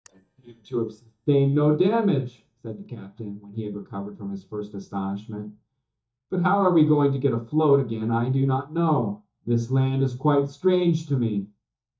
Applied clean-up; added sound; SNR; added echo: neural mask model DeepFilterNet 3.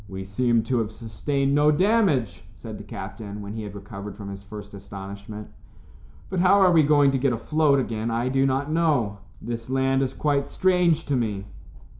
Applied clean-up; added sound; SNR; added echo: none; none; none; none.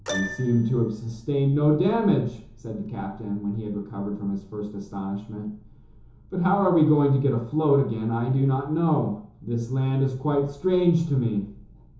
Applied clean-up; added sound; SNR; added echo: none; Keyboard (musical); 15 dB; reverberation time 1.2 s.